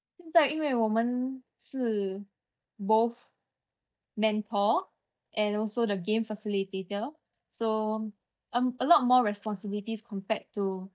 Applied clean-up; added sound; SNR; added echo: neural mask model DeepFilterNet 3.